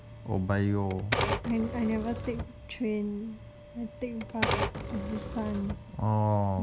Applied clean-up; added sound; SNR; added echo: none; Typewriter; 3 dB; none.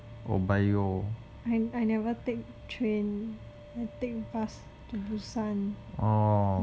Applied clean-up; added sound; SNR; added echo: none; none; none; none.